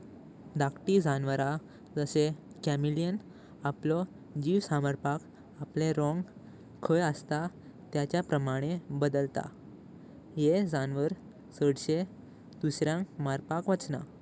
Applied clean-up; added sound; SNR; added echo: none; none; none; none.